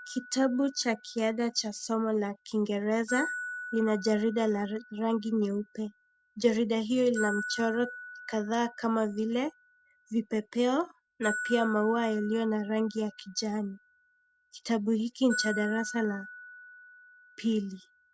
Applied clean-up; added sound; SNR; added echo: none; Glockenspiel; 12 dB; none.